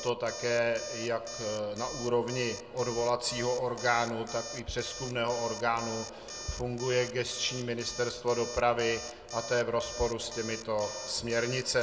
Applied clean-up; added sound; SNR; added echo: none; Alarm; 12 dB; reverberation time 0.6 s.